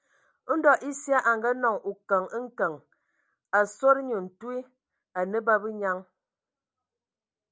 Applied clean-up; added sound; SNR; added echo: none; none; none; none.